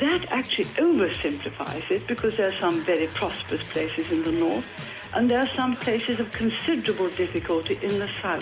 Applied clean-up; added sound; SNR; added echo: none; none; none; none.